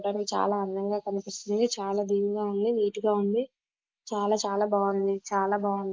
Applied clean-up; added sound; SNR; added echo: neural mask model Resemble Enhance denoiser.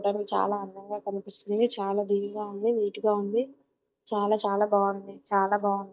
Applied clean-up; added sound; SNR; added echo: neural mask model DeepFilterNet 3.